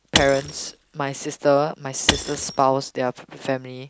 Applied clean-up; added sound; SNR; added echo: none; Shatter / Crushing; 5 dB; none.